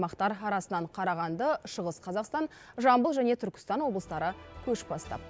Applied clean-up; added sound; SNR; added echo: none; none; none; none.